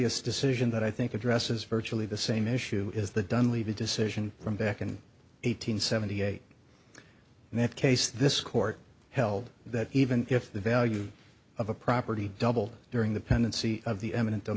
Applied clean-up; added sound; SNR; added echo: none; none; none; none.